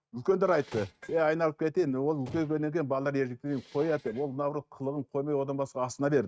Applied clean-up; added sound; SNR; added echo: neural mask model RNNoise.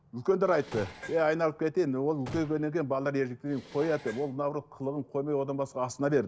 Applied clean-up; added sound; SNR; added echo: none; Dishes, pots, and pans + Gunshot, gunfire; 18 dB; none.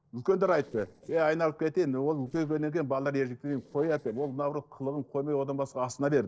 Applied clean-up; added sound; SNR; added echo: neural separator model SepFormer DNS4.